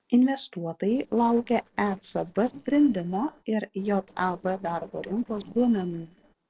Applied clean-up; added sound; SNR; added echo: neural separator model SepFormer DNS4.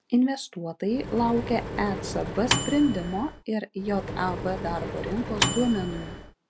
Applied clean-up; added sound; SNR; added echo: none; Microwave oven; 4 dB; none.